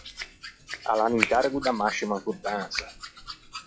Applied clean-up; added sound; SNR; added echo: classical method log-MMSE.